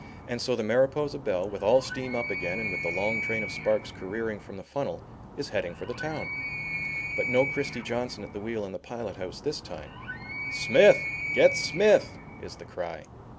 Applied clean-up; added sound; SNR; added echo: none; Animal; 8 dB; none.